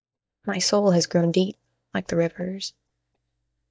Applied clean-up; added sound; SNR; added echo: neural mask model DeepFilterNet 3.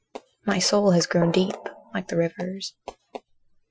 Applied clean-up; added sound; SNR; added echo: classical method Wiener filter.